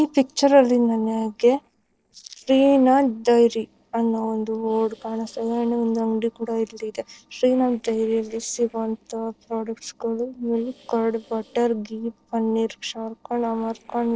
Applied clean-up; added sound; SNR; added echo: neural separator model SepFormer DNS4.